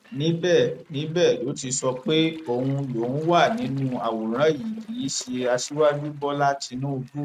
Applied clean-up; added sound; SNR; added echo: neural mask model RNNoise.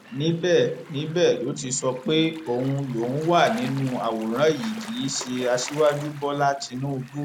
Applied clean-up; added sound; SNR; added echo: none; Gull, seagull / Waves, surf; 18 dB; none.